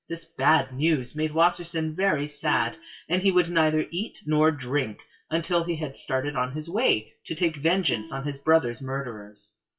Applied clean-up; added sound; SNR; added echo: classical method WPE with log-MMSE.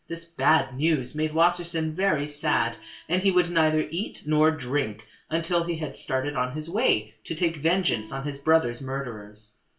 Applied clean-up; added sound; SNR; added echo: none; Plucked string instrument; 18 dB; reverberation time 0.2 s.